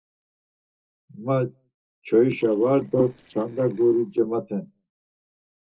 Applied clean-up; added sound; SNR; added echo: neural separator model SepFormer DNS4.